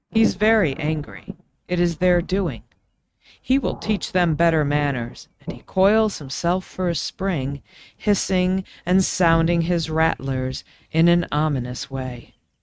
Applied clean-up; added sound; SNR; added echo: neural mask model RNNoise.